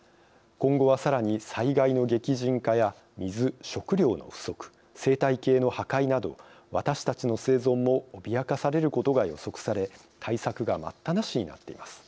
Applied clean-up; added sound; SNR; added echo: none; none; none; none.